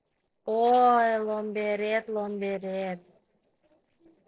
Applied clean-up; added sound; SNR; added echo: neural separator model SepFormer DNS4.